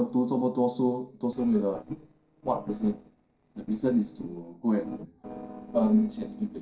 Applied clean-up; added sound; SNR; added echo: neural separator model SepFormer DNS4.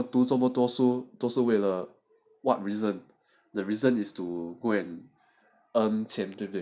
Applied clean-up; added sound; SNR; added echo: none; none; none; none.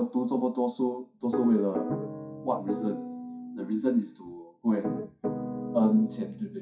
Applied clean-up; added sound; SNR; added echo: classical method WPE with log-MMSE.